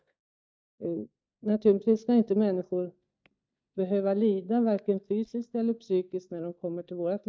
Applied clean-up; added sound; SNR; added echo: neural mask model DeepFilterNet 3.